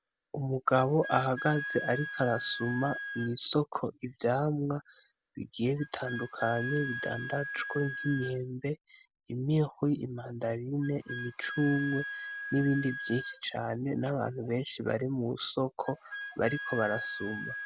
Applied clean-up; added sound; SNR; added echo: none; Wind instrument, woodwind instrument; 10 dB; none.